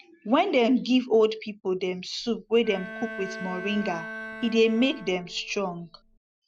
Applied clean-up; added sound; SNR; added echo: none; Bowed string instrument; 13 dB; none.